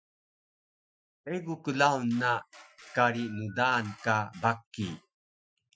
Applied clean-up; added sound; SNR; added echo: classical method Wiener filter.